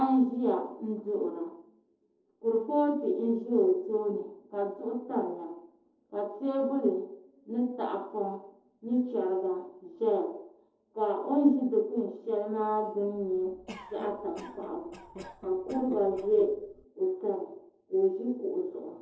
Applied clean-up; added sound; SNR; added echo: neural separator model SepFormer DNS4.